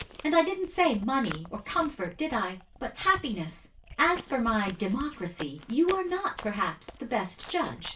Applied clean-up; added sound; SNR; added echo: none; Chewing, mastication; 15 dB; reverberation time 0.2 s.